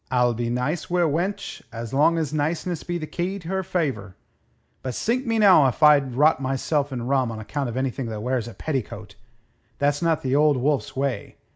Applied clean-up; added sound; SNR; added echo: none; none; none; none.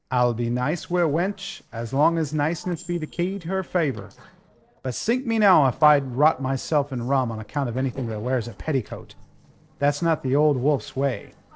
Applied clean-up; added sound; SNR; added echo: neural separator model SepFormer DNS4.